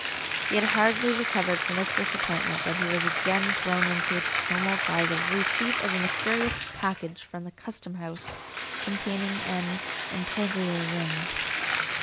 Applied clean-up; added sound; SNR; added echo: none; Bathtub (filling or washing); -2 dB; none.